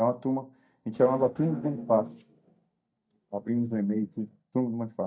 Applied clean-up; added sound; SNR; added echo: neural mask model DeepFilterNet 3.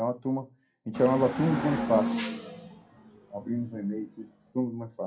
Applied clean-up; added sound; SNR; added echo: classical method WPE with log-MMSE.